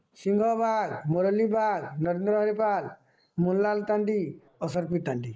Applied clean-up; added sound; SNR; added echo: neural mask model Resemble Enhance denoiser.